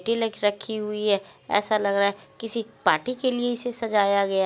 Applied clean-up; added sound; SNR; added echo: none; none; none; none.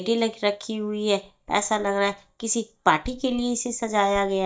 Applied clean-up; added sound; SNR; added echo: neural mask model DeepFilterNet 3.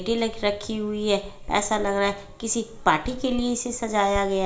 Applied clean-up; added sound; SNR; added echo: none; Writing; 13 dB; reverberation time 0.4 s.